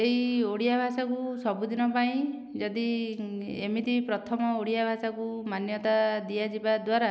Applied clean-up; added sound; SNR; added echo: none; none; none; none.